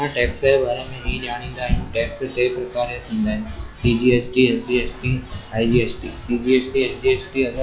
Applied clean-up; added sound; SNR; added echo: classical method log-MMSE.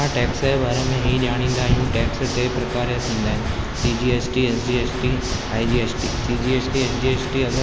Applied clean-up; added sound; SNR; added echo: none; Water / Mechanisms; 11 dB; none.